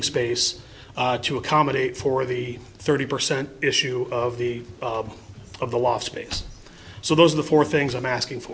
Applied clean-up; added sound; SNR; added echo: none; none; none; none.